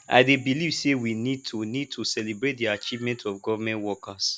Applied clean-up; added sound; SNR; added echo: none; none; none; none.